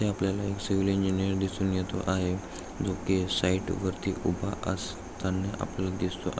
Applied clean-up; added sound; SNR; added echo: none; none; none; none.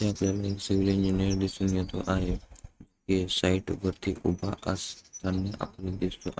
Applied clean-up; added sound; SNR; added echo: neural mask model RNNoise.